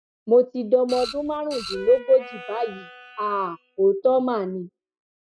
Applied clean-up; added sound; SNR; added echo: classical method spectral subtraction.